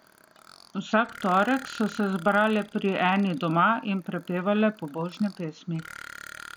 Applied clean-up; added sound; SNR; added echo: none; Burping, eructation; 20 dB; none.